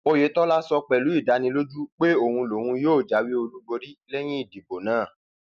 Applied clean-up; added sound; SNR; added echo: none; none; none; none.